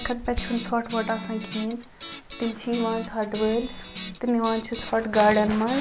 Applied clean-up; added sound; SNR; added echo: none; Guitar; 13 dB; none.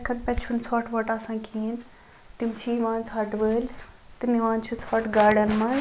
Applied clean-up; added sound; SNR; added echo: none; none; none; none.